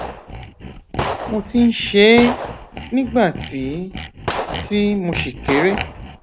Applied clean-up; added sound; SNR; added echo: none; Sawing + Gunshot, gunfire; 8 dB; none.